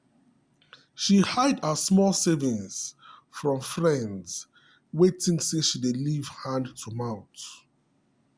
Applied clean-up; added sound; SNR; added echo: none; none; none; none.